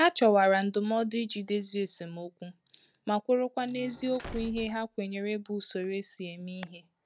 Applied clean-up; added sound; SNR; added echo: none; Slam; 15 dB; none.